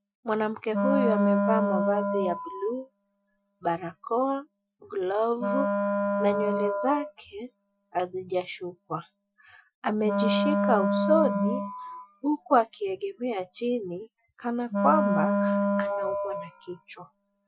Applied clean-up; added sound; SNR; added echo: classical method Wiener filter.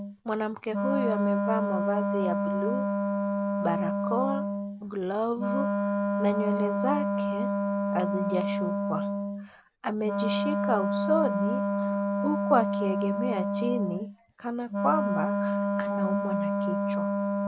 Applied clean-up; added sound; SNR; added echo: none; Wind instrument, woodwind instrument; -3 dB; none.